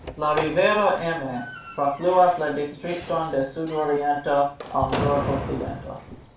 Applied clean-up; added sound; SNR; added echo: none; Slam; 11 dB; reverberation time 0.3 s.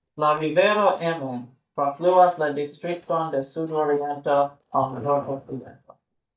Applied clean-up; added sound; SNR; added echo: neural mask model DeepFilterNet 3.